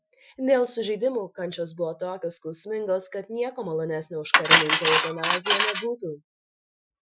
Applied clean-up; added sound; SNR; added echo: classical method Wiener filter.